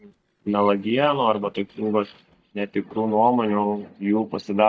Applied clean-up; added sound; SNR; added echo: neural mask model DeepFilterNet 3.